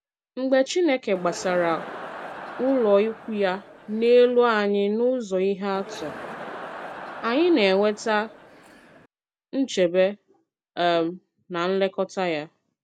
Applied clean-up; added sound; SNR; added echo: none; Crowd; 14 dB; none.